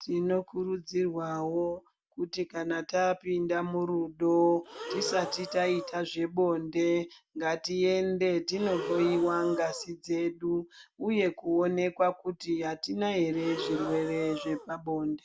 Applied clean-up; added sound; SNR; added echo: none; Breathing; 9 dB; none.